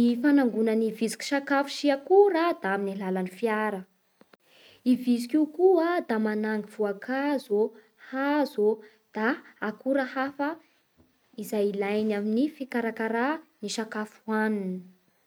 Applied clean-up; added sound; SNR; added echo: none; none; none; none.